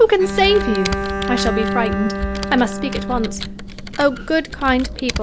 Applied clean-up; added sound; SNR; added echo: none; Computer keyboard + Bowed string instrument; 4 dB; none.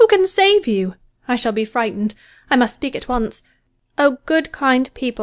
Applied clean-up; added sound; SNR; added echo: none; none; none; none.